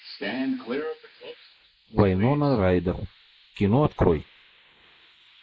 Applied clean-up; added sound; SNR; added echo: neural mask model Resemble Enhance denoiser.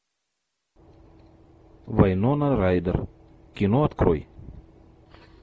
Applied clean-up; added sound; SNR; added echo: none; none; none; none.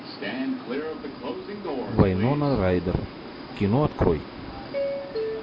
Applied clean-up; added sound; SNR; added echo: none; Subway, metro, underground; 6 dB; none.